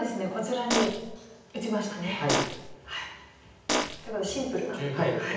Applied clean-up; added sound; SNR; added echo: none; Fart; -2 dB; reverberation time 0.9 s.